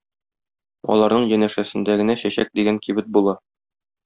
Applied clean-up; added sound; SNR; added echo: none; none; none; none.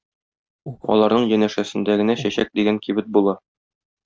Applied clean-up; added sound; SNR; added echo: neural mask model RNNoise.